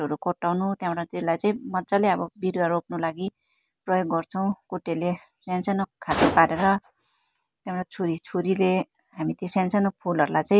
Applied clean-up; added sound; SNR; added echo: none; none; none; none.